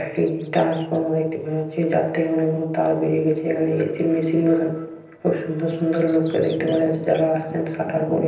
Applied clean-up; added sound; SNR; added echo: neural separator model SepFormer DNS4.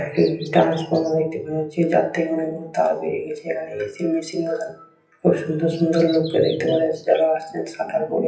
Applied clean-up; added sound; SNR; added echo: classical method WPE with log-MMSE.